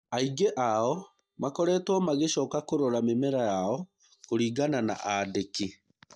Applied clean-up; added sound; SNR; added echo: neural mask model DeepFilterNet 3.